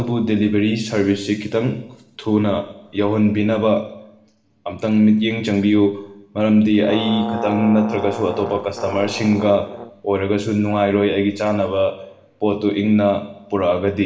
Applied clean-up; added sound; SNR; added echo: none; Brass instrument; 11 dB; reverberation time 0.8 s.